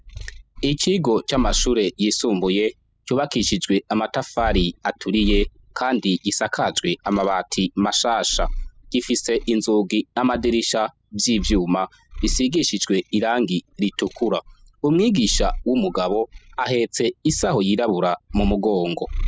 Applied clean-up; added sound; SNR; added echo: classical method spectral subtraction.